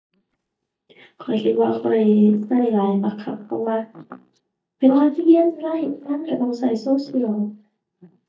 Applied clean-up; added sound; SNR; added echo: neural mask model DeepFilterNet 3.